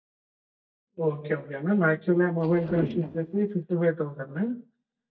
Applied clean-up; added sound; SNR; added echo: neural mask model DeepFilterNet 3.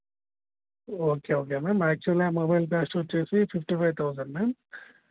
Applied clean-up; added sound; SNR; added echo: none; none; none; none.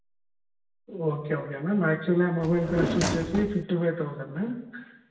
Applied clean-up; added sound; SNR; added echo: none; Drawer open or close; 2 dB; reverberation time 1.1 s.